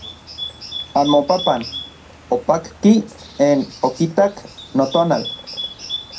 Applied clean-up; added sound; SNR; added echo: none; Bird; 13 dB; reverberation time 0.2 s.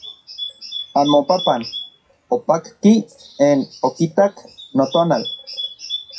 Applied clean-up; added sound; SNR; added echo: classical method WPE with log-MMSE.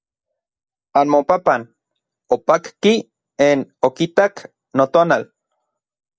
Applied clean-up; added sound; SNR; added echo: none; none; none; none.